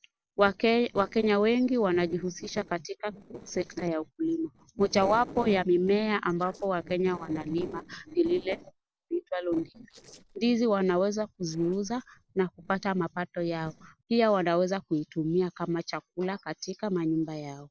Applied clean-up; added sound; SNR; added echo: neural separator model SepFormer DNS4.